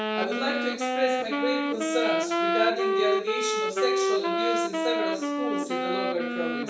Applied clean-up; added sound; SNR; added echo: none; Wind instrument, woodwind instrument; -4 dB; reverberation time 0.6 s.